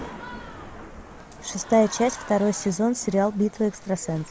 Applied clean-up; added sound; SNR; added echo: none; Applause / Crowd + Thunder; 15 dB; none.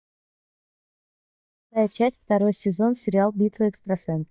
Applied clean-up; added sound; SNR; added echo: neural mask model DeepFilterNet 3.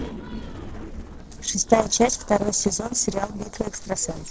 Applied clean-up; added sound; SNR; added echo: neural separator model SepFormer DNS4.